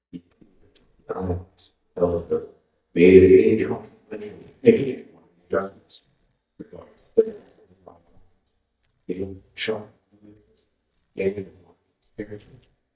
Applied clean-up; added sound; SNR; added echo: neural mask model DeepFilterNet 3.